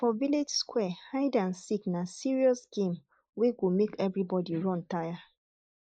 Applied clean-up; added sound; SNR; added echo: neural mask model Resemble Enhance denoiser.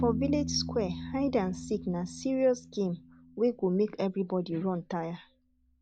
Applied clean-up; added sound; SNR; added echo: none; Piano; 10 dB; none.